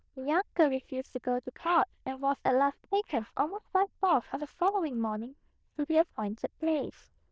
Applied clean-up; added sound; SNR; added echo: neural diffusion model UNIVERSE++.